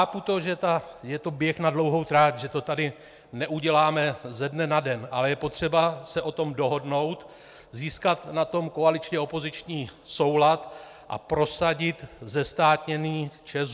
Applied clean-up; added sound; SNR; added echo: none; none; none; none.